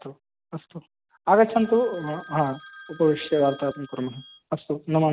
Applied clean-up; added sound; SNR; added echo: none; Telephone; 20 dB; none.